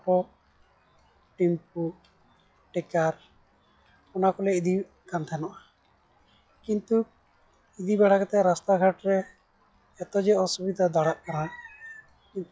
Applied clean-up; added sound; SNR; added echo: classical method log-MMSE.